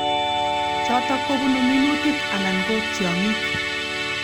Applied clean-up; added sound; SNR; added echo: none; Musical instrument; -1 dB; none.